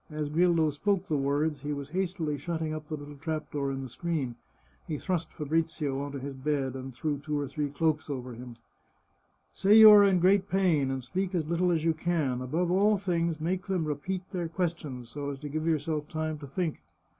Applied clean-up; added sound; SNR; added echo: none; none; none; none.